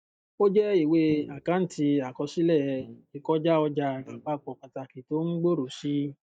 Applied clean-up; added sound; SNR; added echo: neural mask model DeepFilterNet 3.